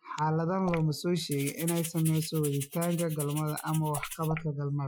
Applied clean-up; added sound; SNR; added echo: classical method Wiener filter.